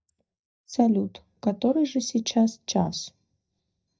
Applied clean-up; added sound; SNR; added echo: neural mask model DeepFilterNet 3.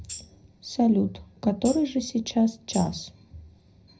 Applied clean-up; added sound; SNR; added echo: none; Tambourine; 18 dB; reverberation time 0.4 s.